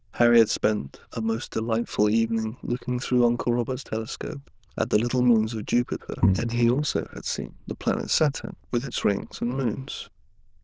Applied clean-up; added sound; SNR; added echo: neural diffusion model UNIVERSE++.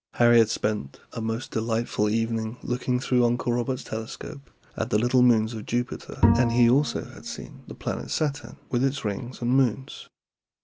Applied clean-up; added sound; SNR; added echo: none; Bowed string instrument; 3 dB; none.